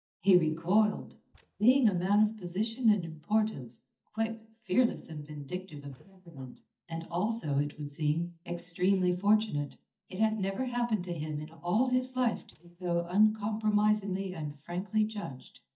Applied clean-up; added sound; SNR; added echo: neural mask model DeepFilterNet 3.